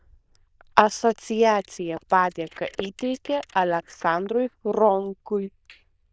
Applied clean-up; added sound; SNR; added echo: neural diffusion model UNIVERSE++.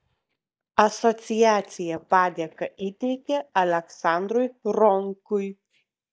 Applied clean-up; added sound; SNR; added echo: neural mask model DeepFilterNet 3.